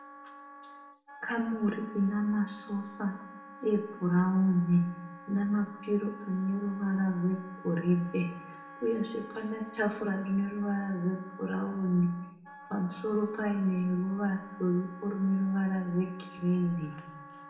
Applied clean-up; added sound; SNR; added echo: none; Wind instrument, woodwind instrument; 18 dB; reverberation time 0.9 s.